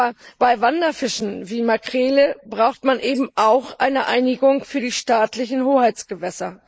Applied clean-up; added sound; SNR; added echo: neural mask model Resemble Enhance denoiser.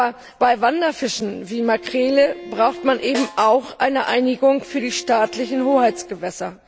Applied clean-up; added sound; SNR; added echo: none; Snare drum + Bowed string instrument; 17 dB; none.